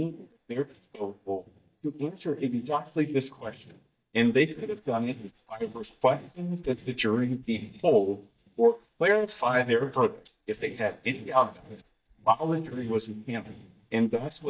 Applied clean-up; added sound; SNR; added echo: neural mask model DeepFilterNet 3.